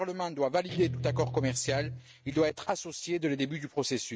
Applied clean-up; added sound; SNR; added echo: neural mask model RNNoise.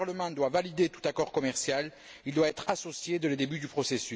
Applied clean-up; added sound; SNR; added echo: none; none; none; none.